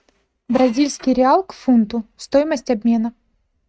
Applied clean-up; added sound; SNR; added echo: neural mask model RNNoise.